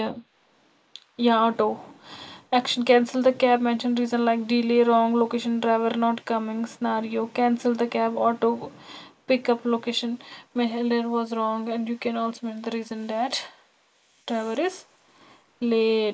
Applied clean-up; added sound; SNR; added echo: neural mask model Resemble Enhance denoiser.